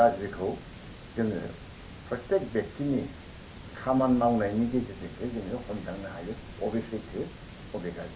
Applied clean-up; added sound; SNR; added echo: none; Water; 14 dB; reverberation time 0.3 s.